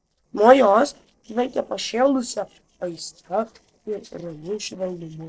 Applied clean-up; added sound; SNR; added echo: neural separator model SepFormer DNS4.